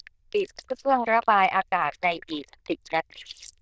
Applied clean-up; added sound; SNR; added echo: neural diffusion model UNIVERSE++.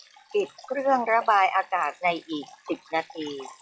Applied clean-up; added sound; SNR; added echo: classical method log-MMSE.